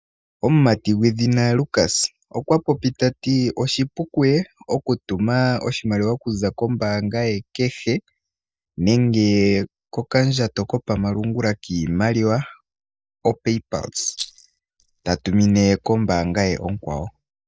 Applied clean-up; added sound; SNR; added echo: neural mask model DeepFilterNet 3.